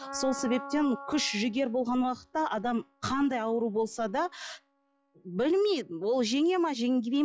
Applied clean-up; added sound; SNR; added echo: classical method log-MMSE.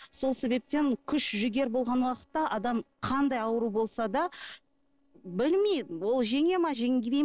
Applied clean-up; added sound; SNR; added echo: neural separator model SepFormer DNS4.